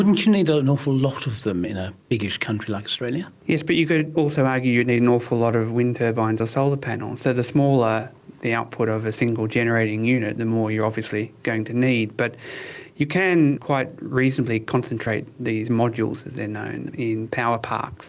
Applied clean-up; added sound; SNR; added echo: none; none; none; none.